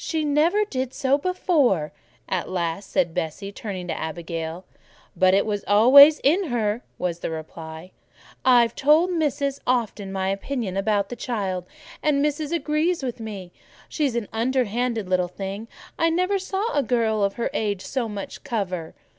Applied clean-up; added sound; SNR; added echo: none; none; none; none.